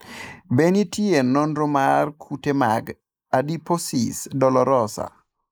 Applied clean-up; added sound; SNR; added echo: neural mask model Resemble Enhance denoiser.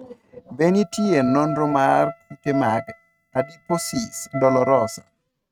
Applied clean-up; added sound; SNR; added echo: neural mask model RNNoise.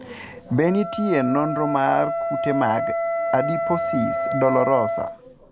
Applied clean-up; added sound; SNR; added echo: none; Wind instrument, woodwind instrument; 3 dB; none.